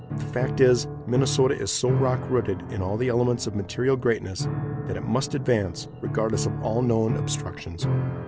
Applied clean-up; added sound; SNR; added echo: none; Piano; 5 dB; none.